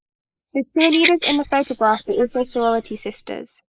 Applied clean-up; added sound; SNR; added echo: neural mask model Resemble Enhance denoiser.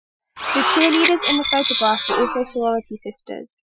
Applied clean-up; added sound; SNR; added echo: classical method Wiener filter.